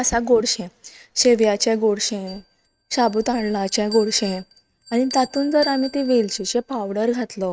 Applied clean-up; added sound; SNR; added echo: neural mask model RNNoise.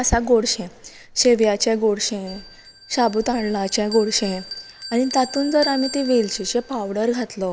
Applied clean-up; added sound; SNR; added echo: none; Bell; 16 dB; none.